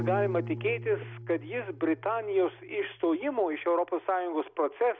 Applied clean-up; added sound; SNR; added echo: none; Piano; 12 dB; none.